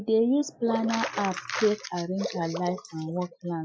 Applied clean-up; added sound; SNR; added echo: classical method Wiener filter.